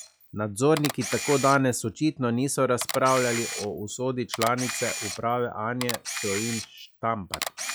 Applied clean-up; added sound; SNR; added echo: classical method log-MMSE.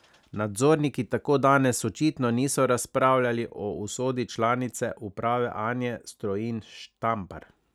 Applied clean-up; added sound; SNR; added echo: none; none; none; none.